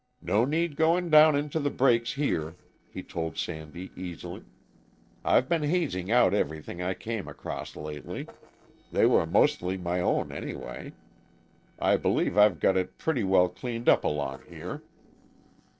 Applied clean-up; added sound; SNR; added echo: neural separator model SepFormer DNS4.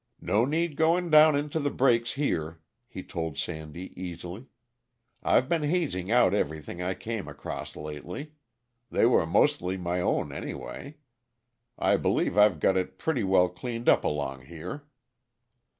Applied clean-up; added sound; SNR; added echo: none; none; none; none.